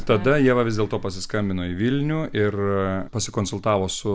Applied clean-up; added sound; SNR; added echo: none; none; none; none.